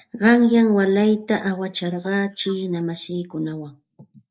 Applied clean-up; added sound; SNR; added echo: neural mask model Resemble Enhance denoiser.